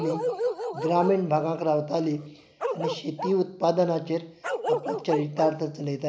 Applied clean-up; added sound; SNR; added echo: none; Bark; 6 dB; none.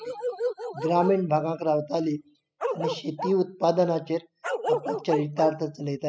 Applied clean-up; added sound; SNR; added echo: classical method spectral subtraction.